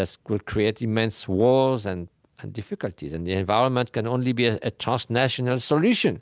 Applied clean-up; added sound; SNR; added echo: none; none; none; none.